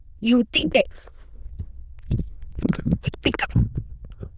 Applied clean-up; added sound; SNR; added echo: neural diffusion model UNIVERSE++.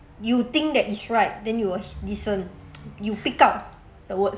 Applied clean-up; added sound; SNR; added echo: none; none; none; none.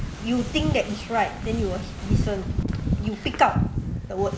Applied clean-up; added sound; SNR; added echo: none; Wind / Ocean; 1 dB; none.